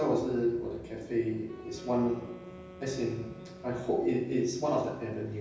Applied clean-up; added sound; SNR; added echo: none; Wind instrument, woodwind instrument; 18 dB; reverberation time 0.9 s.